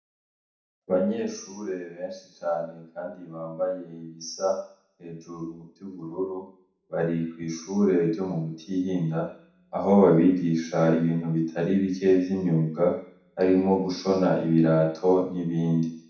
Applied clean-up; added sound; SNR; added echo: none; none; none; reverberation time 0.7 s.